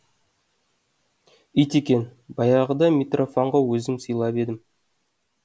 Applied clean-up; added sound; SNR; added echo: none; none; none; none.